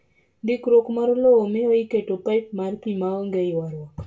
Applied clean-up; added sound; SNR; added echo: none; none; none; reverberation time 0.2 s.